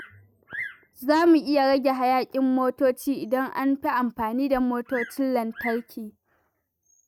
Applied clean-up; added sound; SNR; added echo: neural mask model RNNoise.